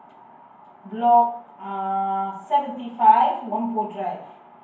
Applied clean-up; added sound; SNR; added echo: none; none; none; reverberation time 0.9 s.